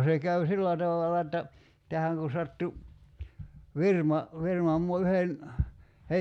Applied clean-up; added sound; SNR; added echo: none; none; none; none.